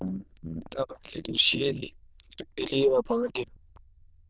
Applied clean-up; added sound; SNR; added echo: neural diffusion model UNIVERSE++.